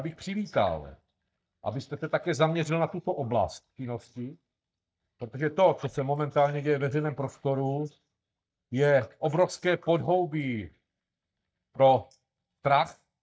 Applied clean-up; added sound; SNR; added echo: neural mask model DeepFilterNet 3.